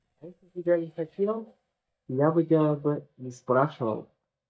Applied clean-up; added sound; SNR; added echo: neural mask model DeepFilterNet 3.